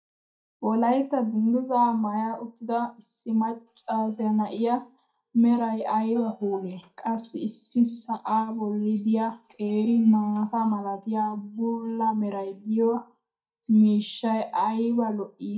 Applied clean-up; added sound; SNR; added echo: neural mask model DeepFilterNet 3.